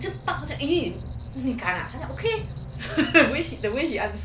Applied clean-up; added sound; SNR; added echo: none; Squeak; 10 dB; none.